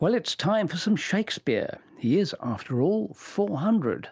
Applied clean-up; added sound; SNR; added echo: none; none; none; none.